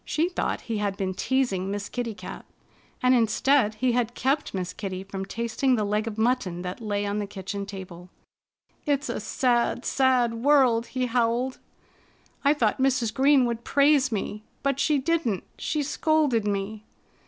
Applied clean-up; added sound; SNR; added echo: none; none; none; none.